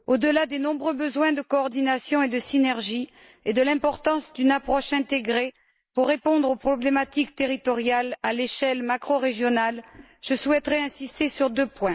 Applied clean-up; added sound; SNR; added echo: neural mask model Resemble Enhance denoiser.